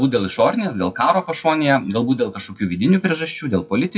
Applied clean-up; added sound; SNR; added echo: classical method WPE with log-MMSE.